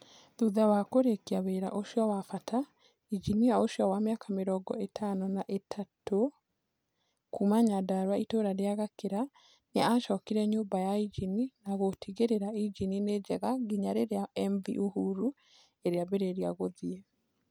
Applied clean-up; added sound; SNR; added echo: none; none; none; none.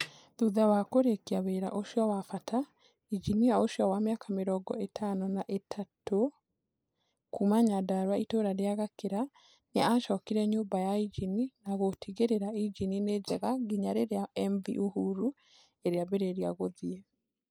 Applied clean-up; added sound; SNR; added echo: neural mask model Resemble Enhance denoiser.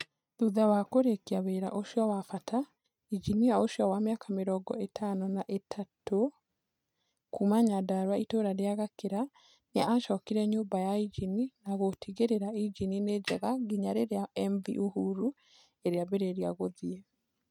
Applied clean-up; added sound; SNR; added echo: neural mask model RNNoise.